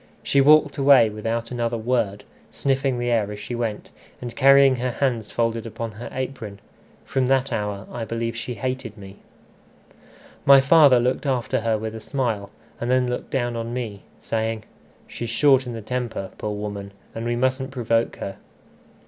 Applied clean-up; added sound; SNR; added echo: none; none; none; none.